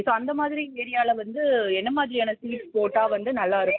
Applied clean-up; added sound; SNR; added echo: none; none; none; none.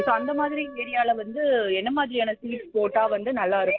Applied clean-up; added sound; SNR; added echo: none; Piano; 14 dB; none.